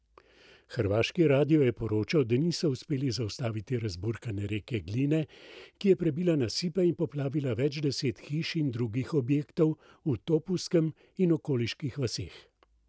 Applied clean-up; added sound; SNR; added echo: none; none; none; none.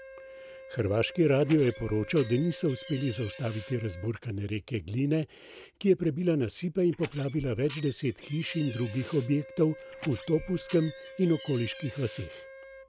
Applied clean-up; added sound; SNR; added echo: none; Door + Wind instrument, woodwind instrument; 16 dB; none.